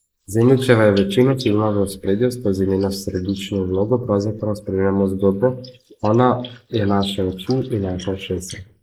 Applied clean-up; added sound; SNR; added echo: neural mask model Resemble Enhance denoiser.